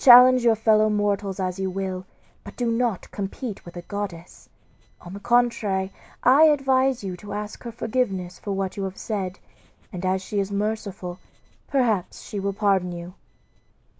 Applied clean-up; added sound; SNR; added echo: none; none; none; none.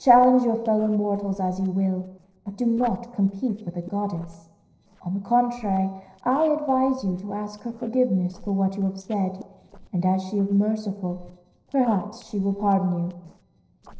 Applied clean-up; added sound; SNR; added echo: neural separator model SepFormer DNS4.